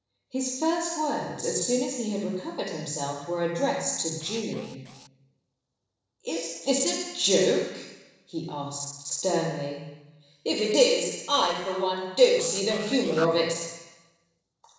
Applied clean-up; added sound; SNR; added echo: neural separator model SepFormer DNS4.